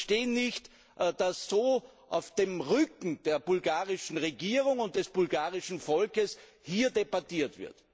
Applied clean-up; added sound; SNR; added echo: none; none; none; none.